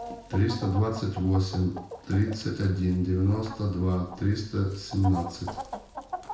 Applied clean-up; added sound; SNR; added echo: none; Chicken, rooster; 13 dB; reverberation time 0.5 s.